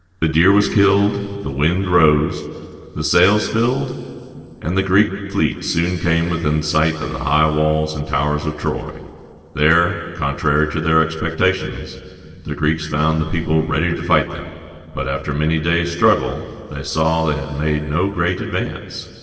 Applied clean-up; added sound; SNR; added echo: neural separator model SepFormer DNS4.